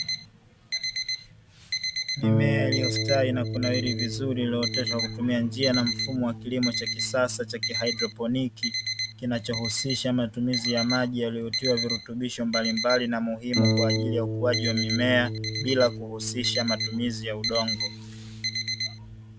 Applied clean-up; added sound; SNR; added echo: none; Harp + Alarm; 1 dB; none.